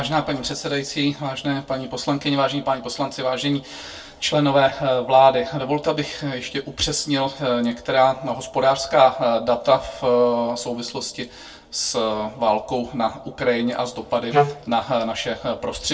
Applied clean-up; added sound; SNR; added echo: none; Wind instrument, woodwind instrument; -1 dB; reverberation time 0.2 s.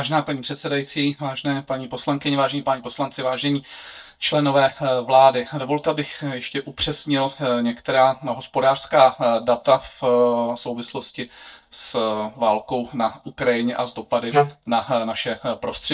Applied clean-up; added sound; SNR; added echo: neural mask model DeepFilterNet 3.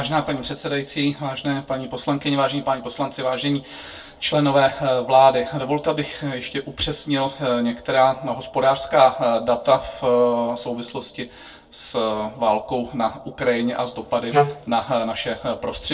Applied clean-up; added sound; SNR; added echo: neural separator model SepFormer DNS4.